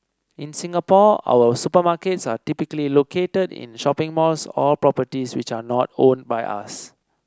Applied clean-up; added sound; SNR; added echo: none; none; none; none.